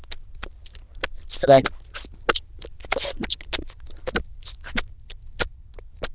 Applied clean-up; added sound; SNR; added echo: neural diffusion model UNIVERSE++.